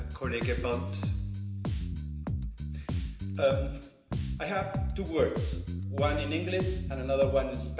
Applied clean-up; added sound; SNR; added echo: none; Bass guitar; 0 dB; reverberation time 0.9 s.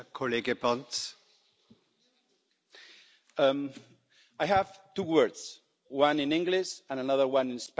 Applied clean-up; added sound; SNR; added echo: none; none; none; none.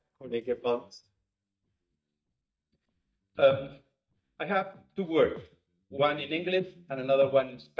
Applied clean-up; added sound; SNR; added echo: neural mask model DeepFilterNet 3.